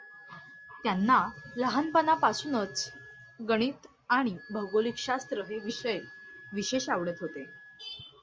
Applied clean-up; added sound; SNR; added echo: none; Wind instrument, woodwind instrument; 20 dB; none.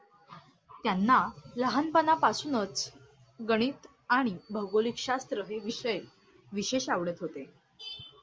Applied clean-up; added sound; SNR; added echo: none; none; none; none.